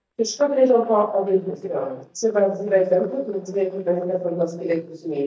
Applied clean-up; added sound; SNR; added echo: neural mask model DeepFilterNet 3.